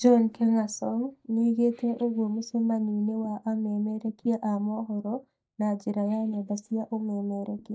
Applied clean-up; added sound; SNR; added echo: neural mask model DeepFilterNet 3.